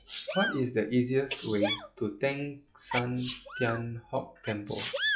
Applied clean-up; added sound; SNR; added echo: classical method log-MMSE.